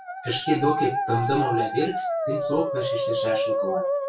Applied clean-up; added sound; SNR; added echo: classical method WPE with log-MMSE.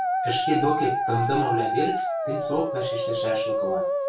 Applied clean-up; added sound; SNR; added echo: none; Musical instrument; -2 dB; reverberation time 0.3 s.